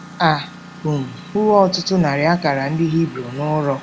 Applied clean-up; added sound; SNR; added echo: none; Engine; 18 dB; none.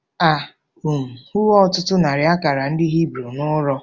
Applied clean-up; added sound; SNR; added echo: none; none; none; none.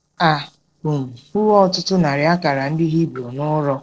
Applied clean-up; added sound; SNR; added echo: neural separator model SepFormer DNS4.